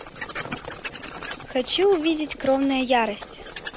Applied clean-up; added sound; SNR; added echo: none; Wild animals; 4 dB; none.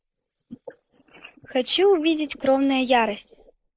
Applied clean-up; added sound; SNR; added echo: neural mask model Resemble Enhance denoiser.